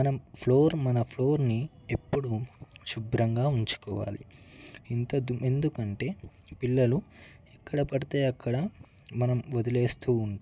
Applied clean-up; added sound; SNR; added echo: none; none; none; none.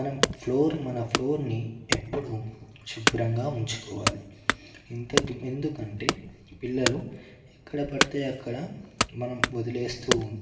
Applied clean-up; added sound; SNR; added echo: none; Wood / Domestic sounds, home sounds; 1 dB; reverberation time 1.0 s.